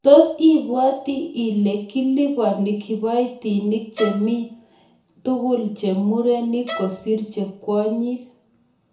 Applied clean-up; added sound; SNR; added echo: none; Bowed string instrument; 16 dB; reverberation time 0.5 s.